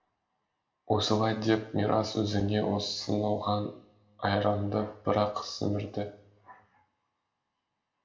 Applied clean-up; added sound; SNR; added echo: none; none; none; reverberation time 0.9 s.